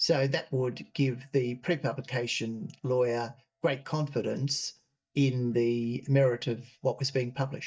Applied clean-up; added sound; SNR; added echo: neural mask model DeepFilterNet 3.